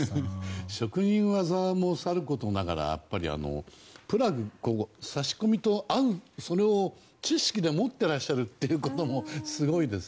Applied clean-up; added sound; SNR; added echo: none; none; none; none.